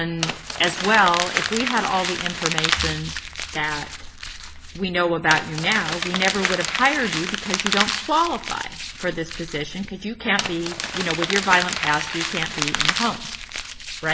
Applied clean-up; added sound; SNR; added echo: none; Crumpling, crinkling; 3 dB; none.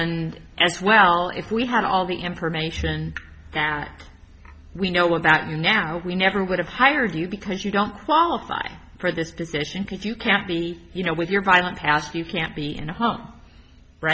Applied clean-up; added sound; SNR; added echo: none; none; none; none.